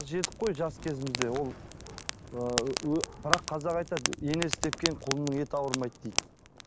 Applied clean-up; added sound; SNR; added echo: none; Fire; 3 dB; none.